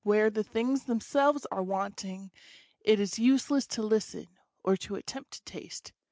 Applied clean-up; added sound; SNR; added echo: none; none; none; none.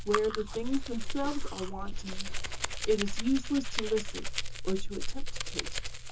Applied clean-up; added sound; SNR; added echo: none; Domestic sounds, home sounds; -2 dB; reverberation time 0.2 s.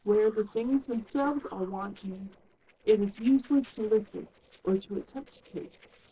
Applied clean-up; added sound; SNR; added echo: neural separator model SepFormer DNS4.